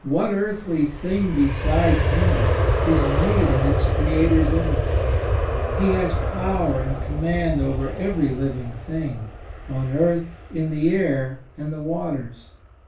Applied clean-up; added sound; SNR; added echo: none; Aircraft; 0 dB; reverberation time 0.3 s.